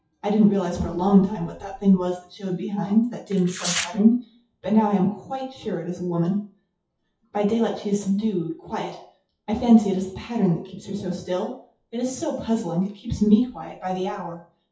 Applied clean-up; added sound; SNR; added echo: classical method WPE with log-MMSE.